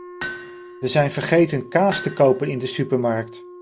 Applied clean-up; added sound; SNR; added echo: none; Hammer + Wind instrument, woodwind instrument; 15 dB; none.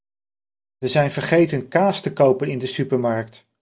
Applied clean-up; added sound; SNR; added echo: none; none; none; none.